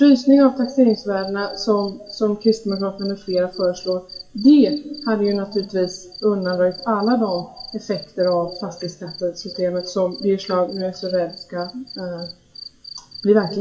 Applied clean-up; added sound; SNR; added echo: classical method WPE with log-MMSE.